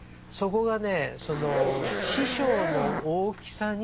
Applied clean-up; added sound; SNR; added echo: none; Zipper (clothing); 3 dB; none.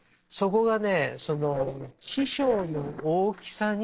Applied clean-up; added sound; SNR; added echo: neural separator model SepFormer DNS4.